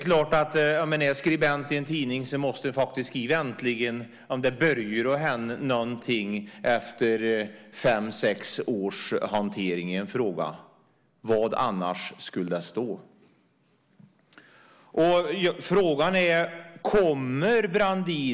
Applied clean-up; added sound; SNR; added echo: none; none; none; none.